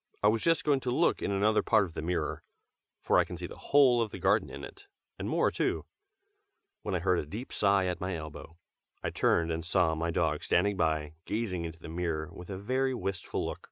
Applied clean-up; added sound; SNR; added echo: none; none; none; none.